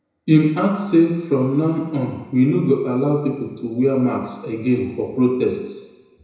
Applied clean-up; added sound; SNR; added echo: none; none; none; reverberation time 1.0 s.